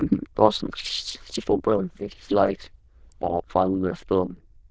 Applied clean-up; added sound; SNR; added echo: neural diffusion model UNIVERSE++.